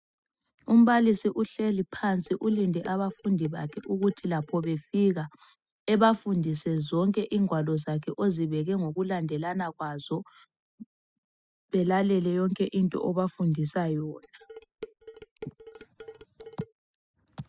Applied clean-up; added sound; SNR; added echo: classical method spectral subtraction.